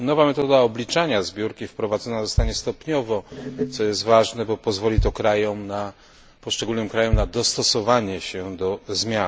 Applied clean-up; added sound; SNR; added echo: none; Bass drum; 7 dB; none.